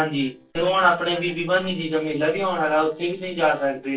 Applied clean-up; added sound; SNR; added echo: neural separator model SepFormer DNS4.